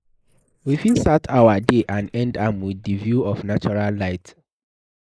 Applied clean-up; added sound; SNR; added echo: neural mask model Resemble Enhance denoiser.